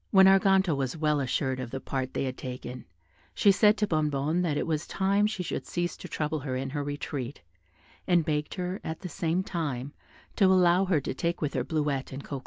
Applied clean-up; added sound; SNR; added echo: none; none; none; none.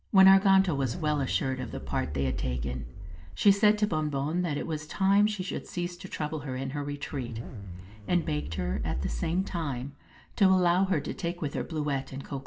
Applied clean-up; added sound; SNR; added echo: none; Zipper (clothing); 5 dB; reverberation time 0.4 s.